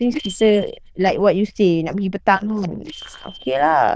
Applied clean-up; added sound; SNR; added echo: neural diffusion model UNIVERSE++.